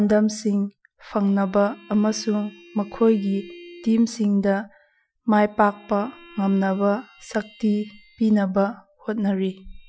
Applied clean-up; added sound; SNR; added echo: classical method Wiener filter.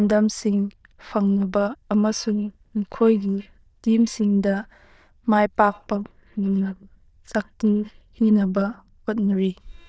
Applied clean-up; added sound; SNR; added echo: neural diffusion model UNIVERSE++.